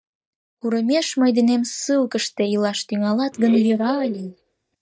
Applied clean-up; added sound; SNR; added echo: neural mask model DeepFilterNet 3.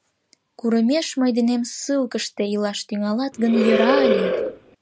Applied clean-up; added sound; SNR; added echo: none; Animal; -1 dB; none.